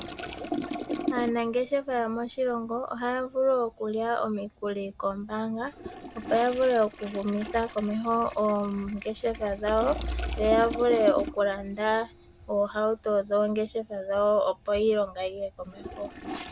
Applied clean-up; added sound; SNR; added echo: none; Toilet flush; 12 dB; none.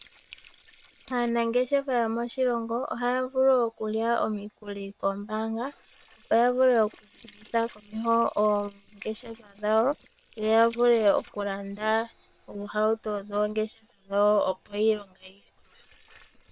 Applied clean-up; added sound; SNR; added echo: neural separator model SepFormer WHAM!.